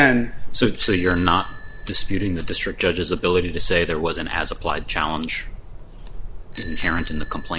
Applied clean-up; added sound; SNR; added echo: none; Bicycle bell; 16 dB; none.